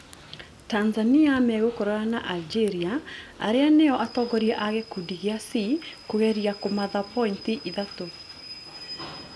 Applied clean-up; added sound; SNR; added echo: none; Rain / Train; 20 dB; none.